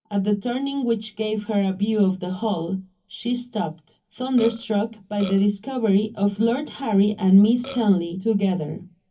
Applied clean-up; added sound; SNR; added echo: none; Burping, eructation; 15 dB; reverberation time 0.3 s.